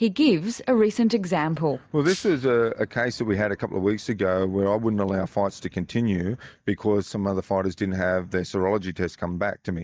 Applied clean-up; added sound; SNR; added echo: neural mask model DeepFilterNet 3.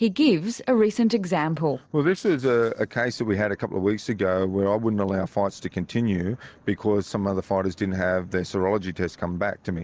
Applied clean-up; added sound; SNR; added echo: neural separator model SepFormer DNS4.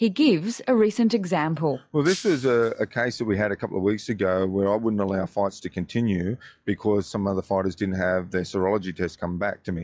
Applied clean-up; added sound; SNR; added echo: classical method log-MMSE.